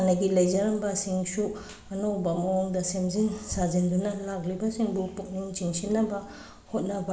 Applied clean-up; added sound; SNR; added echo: none; none; none; none.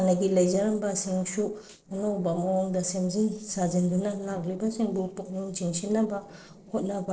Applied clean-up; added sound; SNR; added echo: neural separator model SepFormer DNS4.